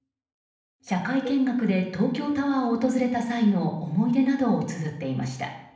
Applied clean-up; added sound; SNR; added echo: none; Cowbell; 18 dB; reverberation time 0.8 s.